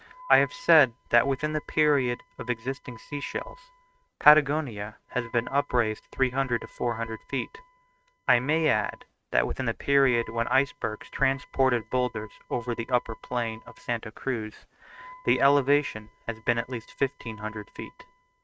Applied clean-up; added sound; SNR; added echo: neural mask model RNNoise.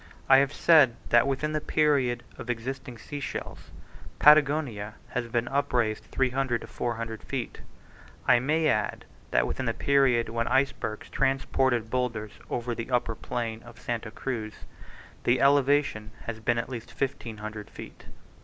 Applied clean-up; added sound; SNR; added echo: none; none; none; none.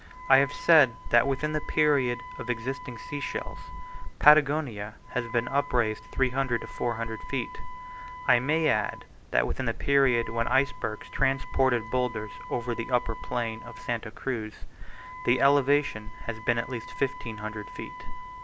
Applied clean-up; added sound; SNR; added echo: none; Wind instrument, woodwind instrument; 15 dB; none.